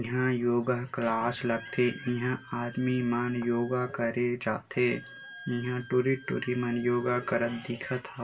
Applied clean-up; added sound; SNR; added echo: none; Wind instrument, woodwind instrument; 19 dB; reverberation time 0.2 s.